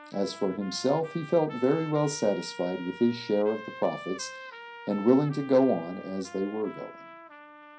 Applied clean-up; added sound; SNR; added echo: none; Trumpet; 16 dB; reverberation time 0.3 s.